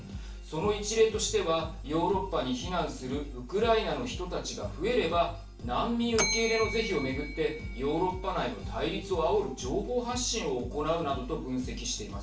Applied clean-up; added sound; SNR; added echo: none; Bell; 13 dB; reverberation time 0.3 s.